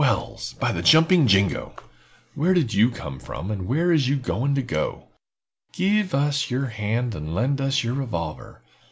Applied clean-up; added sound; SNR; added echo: none; none; none; none.